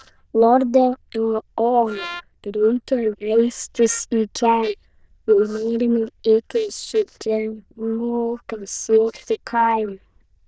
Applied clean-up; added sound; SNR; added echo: neural diffusion model UNIVERSE++.